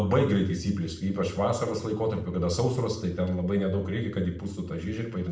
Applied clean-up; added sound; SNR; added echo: none; none; none; reverberation time 0.5 s.